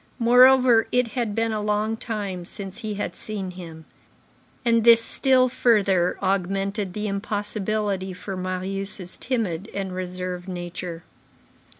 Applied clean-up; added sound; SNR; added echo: none; none; none; none.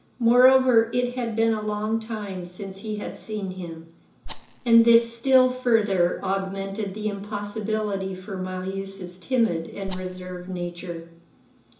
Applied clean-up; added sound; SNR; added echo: none; Rattle; 11 dB; reverberation time 0.7 s.